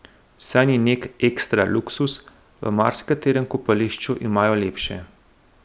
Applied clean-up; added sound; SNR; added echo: none; none; none; none.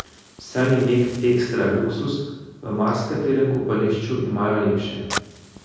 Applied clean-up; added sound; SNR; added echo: none; Fire; 17 dB; reverberation time 1.3 s.